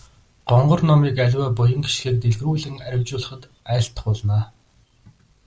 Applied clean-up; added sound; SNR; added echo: none; none; none; none.